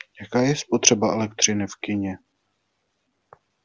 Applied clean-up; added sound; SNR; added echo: none; none; none; none.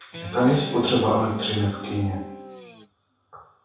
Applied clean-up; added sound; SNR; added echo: none; Guitar; 12 dB; reverberation time 0.7 s.